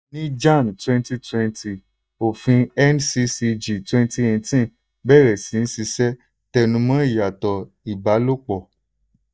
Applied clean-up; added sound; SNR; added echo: neural mask model DeepFilterNet 3.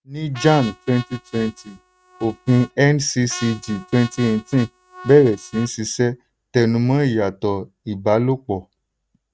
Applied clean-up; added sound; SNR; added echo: neural mask model RNNoise.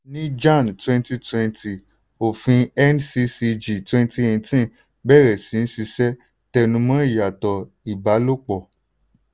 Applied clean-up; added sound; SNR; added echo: none; none; none; none.